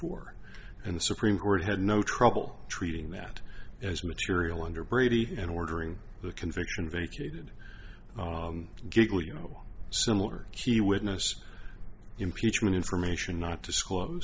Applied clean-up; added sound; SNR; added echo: none; none; none; none.